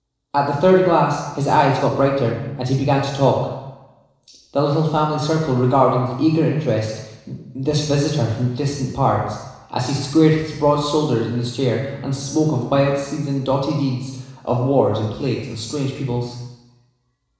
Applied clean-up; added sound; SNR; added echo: neural separator model SepFormer DNS4.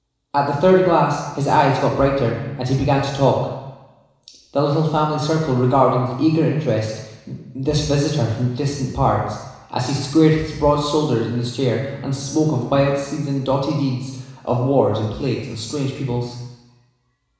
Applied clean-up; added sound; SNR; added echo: none; Bowed string instrument; 17 dB; reverberation time 1.0 s.